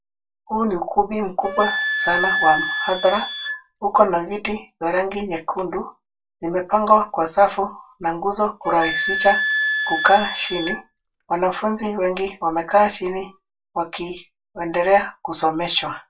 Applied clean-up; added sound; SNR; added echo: none; Wind instrument, woodwind instrument; 4 dB; reverberation time 0.2 s.